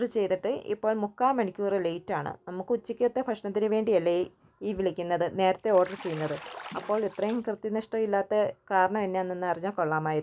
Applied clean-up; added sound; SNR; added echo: none; Bathtub (filling or washing) / Splash, splatter; 16 dB; none.